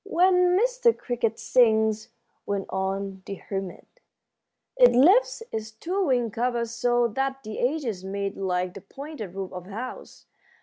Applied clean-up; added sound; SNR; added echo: none; none; none; none.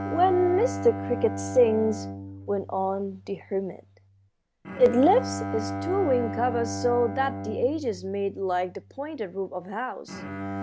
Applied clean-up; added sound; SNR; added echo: none; Bowed string instrument; 8 dB; none.